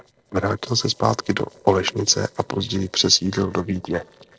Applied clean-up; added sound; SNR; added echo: neural separator model SepFormer DNS4.